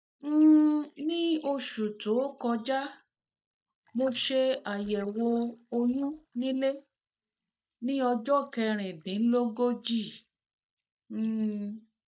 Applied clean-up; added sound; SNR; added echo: neural mask model DeepFilterNet 3.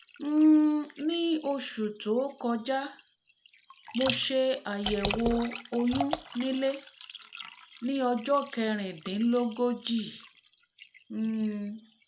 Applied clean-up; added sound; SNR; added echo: none; Liquid; 13 dB; none.